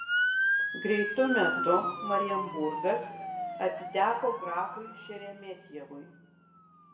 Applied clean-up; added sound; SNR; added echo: none; Motor vehicle (road) / Siren; 1 dB; reverberation time 0.8 s.